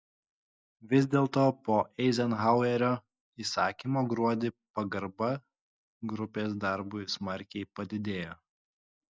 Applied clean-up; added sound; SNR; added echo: none; none; none; none.